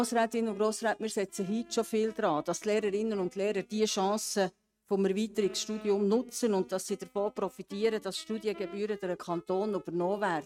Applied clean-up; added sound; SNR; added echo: neural mask model RNNoise.